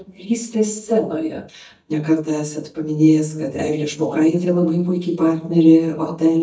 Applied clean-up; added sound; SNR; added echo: neural mask model DeepFilterNet 3.